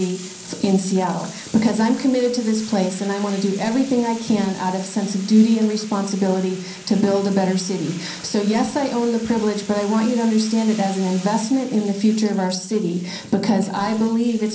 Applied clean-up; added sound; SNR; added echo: none; Bathtub (filling or washing); 19 dB; reverberation time 0.6 s.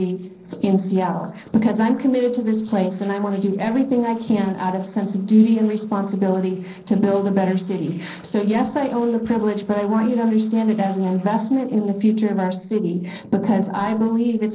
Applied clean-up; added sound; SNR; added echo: neural separator model SepFormer DNS4.